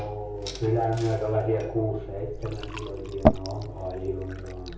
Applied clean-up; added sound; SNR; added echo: none; Fill (with liquid) / Glass; 3 dB; reverberation time 0.7 s.